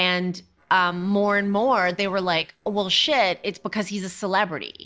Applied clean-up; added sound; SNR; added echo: neural separator model SepFormer DNS4.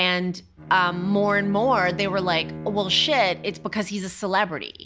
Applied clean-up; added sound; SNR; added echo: none; Bowed string instrument; 14 dB; none.